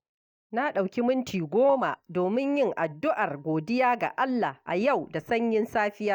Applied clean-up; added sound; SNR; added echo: neural mask model DeepFilterNet 3.